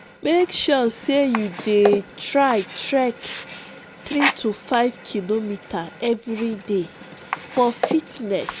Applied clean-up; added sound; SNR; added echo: none; Sink (filling or washing); 10 dB; none.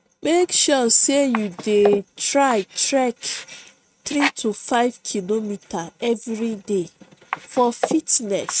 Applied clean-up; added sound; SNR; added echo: neural mask model RNNoise.